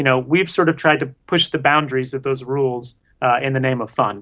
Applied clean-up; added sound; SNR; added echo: none; none; none; none.